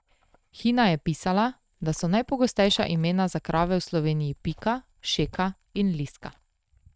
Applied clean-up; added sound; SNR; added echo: neural mask model RNNoise.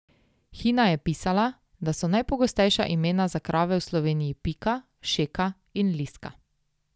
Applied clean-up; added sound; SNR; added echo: none; none; none; none.